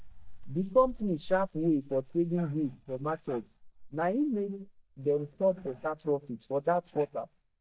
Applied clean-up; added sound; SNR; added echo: neural mask model DeepFilterNet 3.